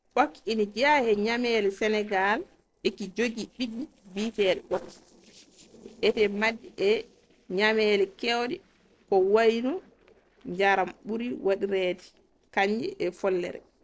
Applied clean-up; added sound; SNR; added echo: neural separator model SepFormer DNS4.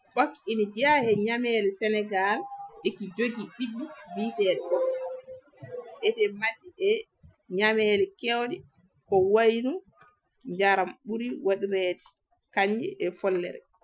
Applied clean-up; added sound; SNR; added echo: classical method Wiener filter.